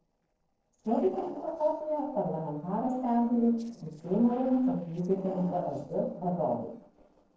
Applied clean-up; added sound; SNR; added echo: neural separator model SepFormer DNS4.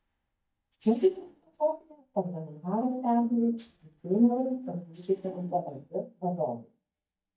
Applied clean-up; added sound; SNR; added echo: neural mask model DeepFilterNet 3.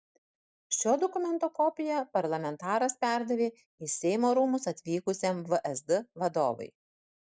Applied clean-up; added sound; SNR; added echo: none; none; none; none.